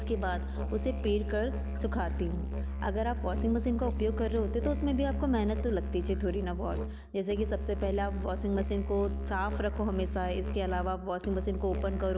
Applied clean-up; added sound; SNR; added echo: none; Musical instrument; 1 dB; none.